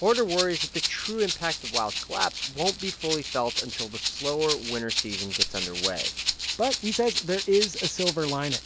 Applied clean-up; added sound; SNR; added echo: none; Rattle (instrument); 2 dB; none.